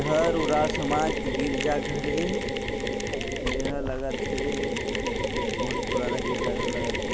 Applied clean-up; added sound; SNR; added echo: none; Mechanisms; -2 dB; none.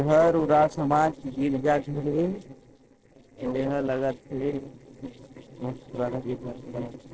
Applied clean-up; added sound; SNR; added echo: neural separator model SepFormer DNS4.